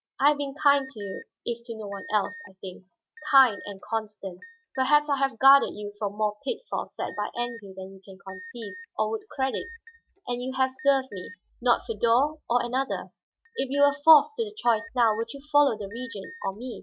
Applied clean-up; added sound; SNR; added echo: neural mask model RNNoise.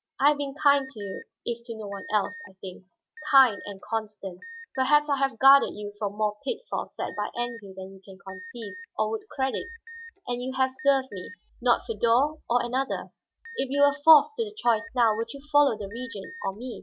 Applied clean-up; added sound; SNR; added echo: none; Alarm; 19 dB; none.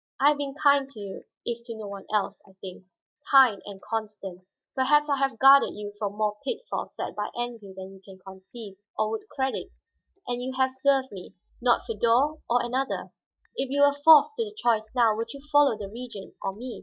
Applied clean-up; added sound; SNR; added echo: neural mask model DeepFilterNet 3.